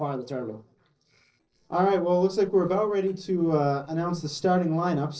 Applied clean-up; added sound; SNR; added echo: neural separator model SepFormer DNS4.